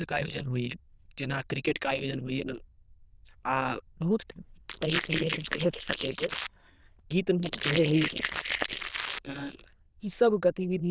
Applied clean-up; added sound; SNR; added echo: neural diffusion model UNIVERSE++.